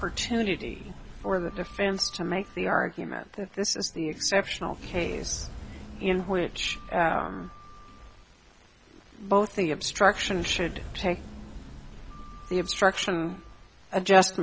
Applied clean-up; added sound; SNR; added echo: none; Sliding door; 15 dB; none.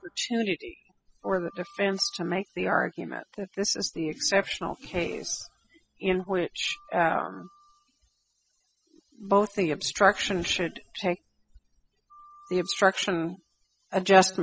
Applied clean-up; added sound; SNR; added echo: classical method spectral subtraction.